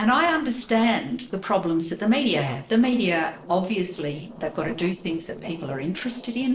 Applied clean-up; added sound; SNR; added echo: neural separator model SepFormer DNS4.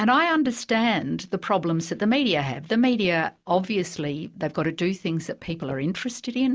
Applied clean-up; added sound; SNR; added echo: none; none; none; none.